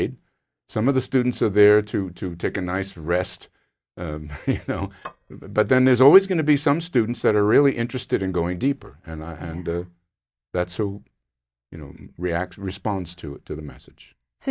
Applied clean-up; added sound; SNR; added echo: neural mask model DeepFilterNet 3.